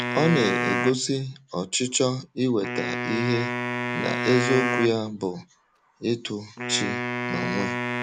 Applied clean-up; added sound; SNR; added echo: none; Wind instrument, woodwind instrument; 3 dB; none.